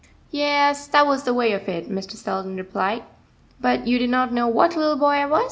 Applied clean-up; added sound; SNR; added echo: none; none; none; none.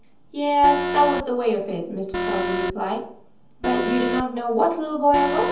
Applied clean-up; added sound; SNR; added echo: none; Alarm; 6 dB; reverberation time 0.7 s.